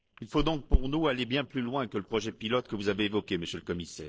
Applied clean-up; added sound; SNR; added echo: neural separator model SepFormer DNS4.